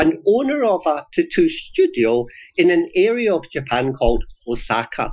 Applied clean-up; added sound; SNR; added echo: classical method Wiener filter.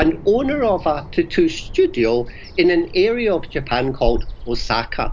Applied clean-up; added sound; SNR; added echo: none; Bird vocalization, bird call, bird song; 9 dB; none.